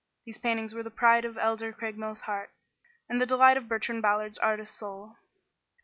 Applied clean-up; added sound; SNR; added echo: none; none; none; none.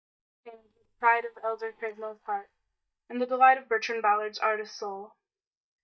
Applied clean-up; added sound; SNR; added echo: neural mask model DeepFilterNet 3.